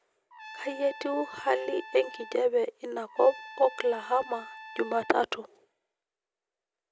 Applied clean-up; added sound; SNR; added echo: none; Trumpet; 16 dB; none.